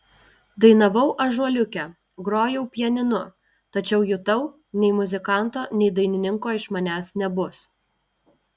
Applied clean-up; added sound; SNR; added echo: none; none; none; none.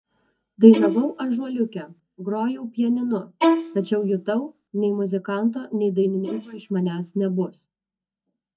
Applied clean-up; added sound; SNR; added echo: neural mask model DeepFilterNet 3.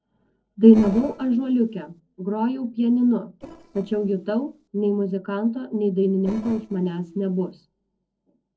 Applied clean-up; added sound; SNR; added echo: neural separator model SepFormer DNS4.